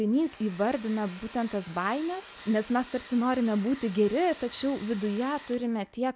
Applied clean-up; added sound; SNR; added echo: none; Domestic sounds, home sounds; 19 dB; none.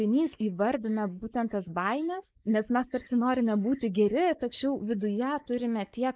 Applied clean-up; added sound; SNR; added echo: neural mask model Resemble Enhance denoiser.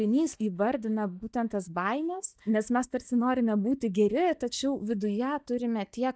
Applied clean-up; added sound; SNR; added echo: neural mask model DeepFilterNet 3.